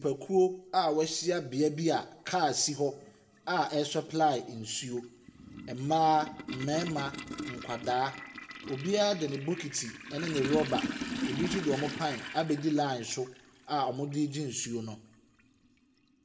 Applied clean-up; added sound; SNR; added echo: none; Toilet flush; 11 dB; reverberation time 0.5 s.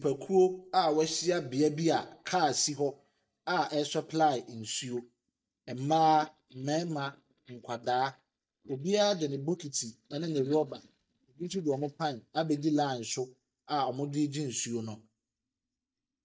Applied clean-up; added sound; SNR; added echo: neural mask model DeepFilterNet 3.